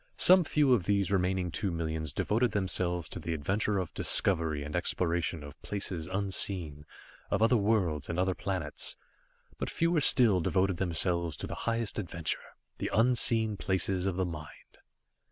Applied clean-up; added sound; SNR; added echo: none; none; none; none.